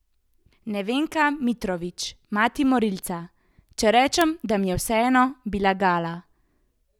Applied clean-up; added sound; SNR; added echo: none; none; none; none.